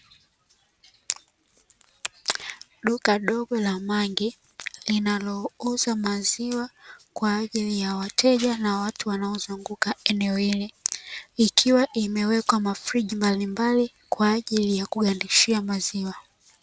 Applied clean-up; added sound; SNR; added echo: none; none; none; none.